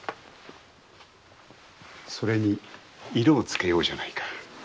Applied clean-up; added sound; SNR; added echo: none; none; none; none.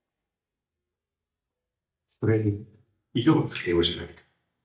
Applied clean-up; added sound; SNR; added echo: neural mask model DeepFilterNet 3.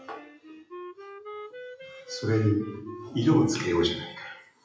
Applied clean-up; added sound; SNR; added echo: classical method WPE with log-MMSE.